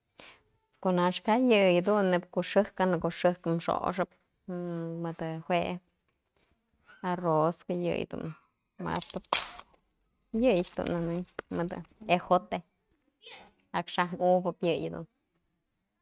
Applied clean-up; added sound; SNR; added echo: neural mask model RNNoise.